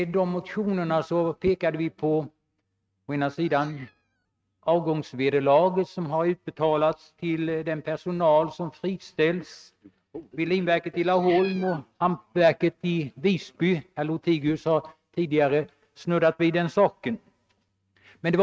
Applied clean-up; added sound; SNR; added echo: neural mask model RNNoise.